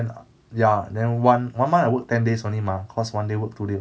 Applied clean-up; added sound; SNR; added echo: none; none; none; none.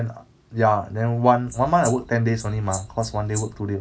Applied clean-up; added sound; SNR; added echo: none; Wild animals; 13 dB; none.